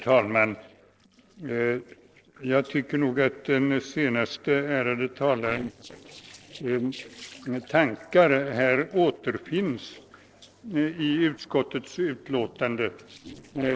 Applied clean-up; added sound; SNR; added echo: neural separator model SepFormer DNS4.